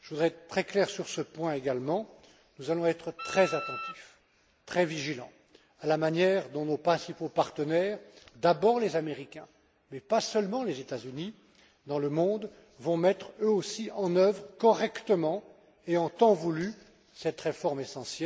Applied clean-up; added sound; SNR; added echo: none; Wind instrument, woodwind instrument; 10 dB; none.